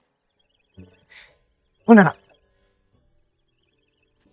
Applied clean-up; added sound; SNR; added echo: neural mask model DeepFilterNet 3.